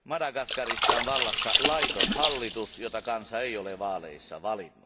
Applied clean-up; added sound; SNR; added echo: none; Splash, splatter; -3 dB; none.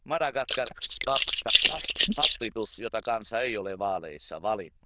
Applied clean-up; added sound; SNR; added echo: neural diffusion model UNIVERSE++.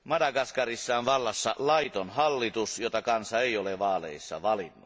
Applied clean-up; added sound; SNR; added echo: none; none; none; none.